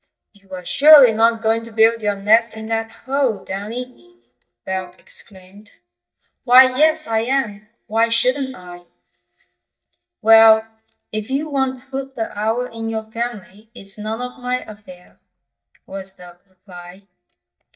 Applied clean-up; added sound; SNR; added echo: neural mask model DeepFilterNet 3.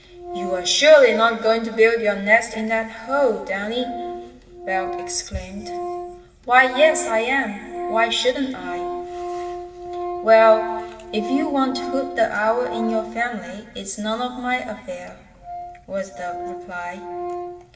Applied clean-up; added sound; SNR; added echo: none; Organ; 11 dB; reverberation time 1.8 s.